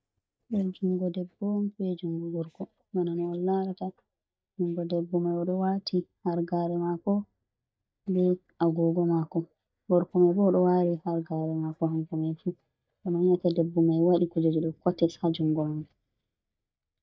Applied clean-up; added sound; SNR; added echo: neural mask model DeepFilterNet 3.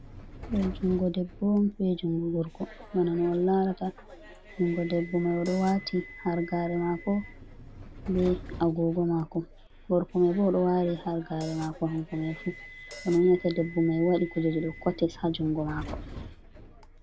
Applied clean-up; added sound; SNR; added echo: none; Subway, metro, underground + Hi-hat; 15 dB; none.